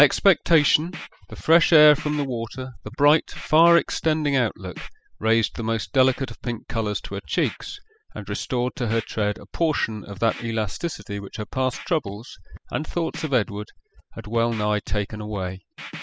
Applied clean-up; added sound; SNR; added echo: classical method spectral subtraction.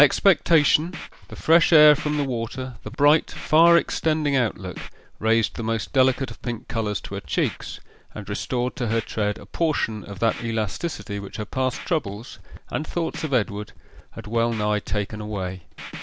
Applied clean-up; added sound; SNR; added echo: none; Scratching (performance technique); 18 dB; none.